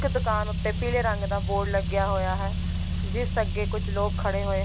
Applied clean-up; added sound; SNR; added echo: none; Car; -1 dB; none.